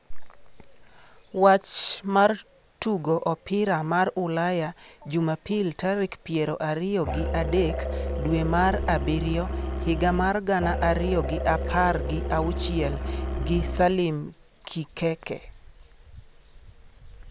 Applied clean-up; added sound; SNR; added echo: none; Musical instrument; 3 dB; none.